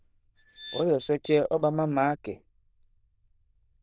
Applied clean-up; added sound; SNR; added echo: neural diffusion model UNIVERSE++.